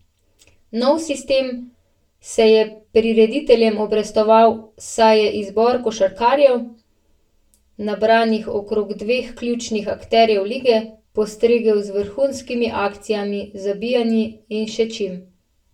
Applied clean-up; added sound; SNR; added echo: none; none; none; reverberation time 0.3 s.